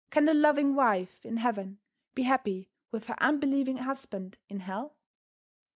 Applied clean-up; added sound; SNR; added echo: none; none; none; none.